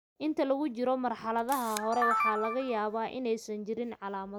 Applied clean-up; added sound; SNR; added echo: none; Camera; 3 dB; none.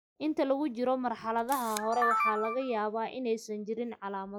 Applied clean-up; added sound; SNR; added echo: classical method log-MMSE.